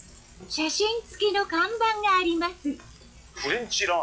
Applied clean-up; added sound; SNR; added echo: classical method log-MMSE.